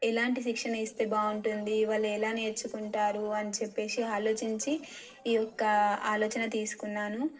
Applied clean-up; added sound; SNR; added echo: neural separator model SepFormer DNS4.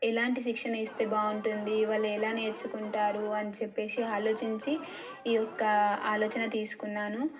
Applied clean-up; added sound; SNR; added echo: none; Alarm; 14 dB; reverberation time 0.7 s.